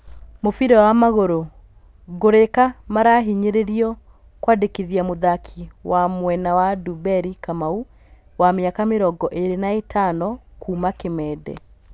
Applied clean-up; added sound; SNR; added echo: none; none; none; none.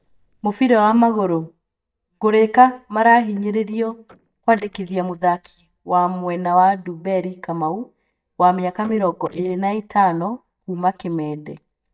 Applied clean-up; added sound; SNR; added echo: neural mask model DeepFilterNet 3.